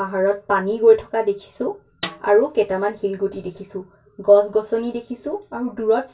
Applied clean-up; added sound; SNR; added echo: none; Snare drum; 14 dB; reverberation time 0.2 s.